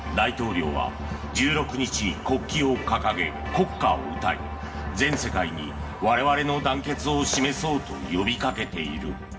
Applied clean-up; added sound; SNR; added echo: none; Clapping; 16 dB; reverberation time 1.8 s.